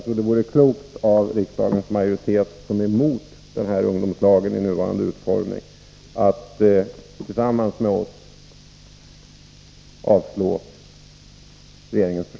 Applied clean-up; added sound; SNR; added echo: none; none; none; none.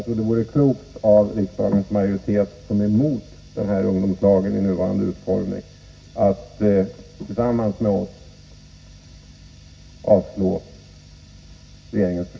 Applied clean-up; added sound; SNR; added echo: none; none; none; reverberation time 0.4 s.